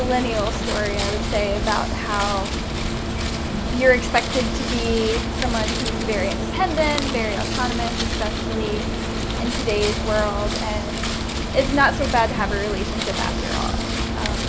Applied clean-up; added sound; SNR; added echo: none; Wind; -1 dB; none.